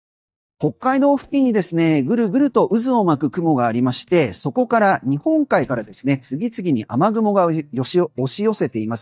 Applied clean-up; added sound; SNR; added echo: neural mask model DeepFilterNet 3.